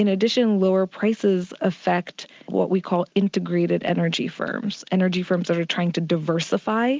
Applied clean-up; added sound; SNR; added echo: none; none; none; none.